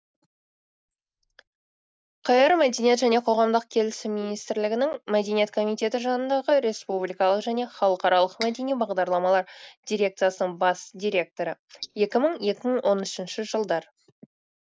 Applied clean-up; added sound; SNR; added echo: neural mask model Resemble Enhance denoiser.